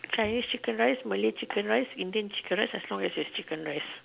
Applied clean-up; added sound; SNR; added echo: none; Bowed string instrument; 19 dB; none.